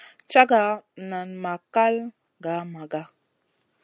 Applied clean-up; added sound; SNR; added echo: none; none; none; none.